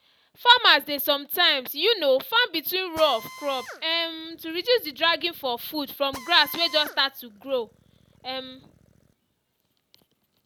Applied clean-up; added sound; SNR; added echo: none; Drill; 20 dB; none.